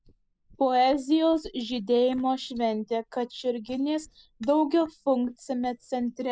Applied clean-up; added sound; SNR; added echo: neural mask model Resemble Enhance denoiser.